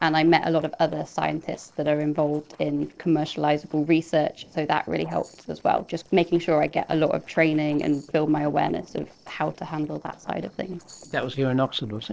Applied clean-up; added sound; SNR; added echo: neural separator model SepFormer DNS4.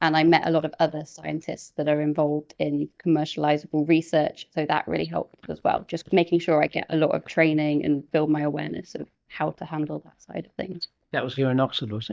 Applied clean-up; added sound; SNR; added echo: neural mask model DeepFilterNet 3.